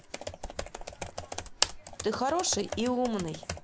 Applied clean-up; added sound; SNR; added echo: none; Computer keyboard; 4 dB; none.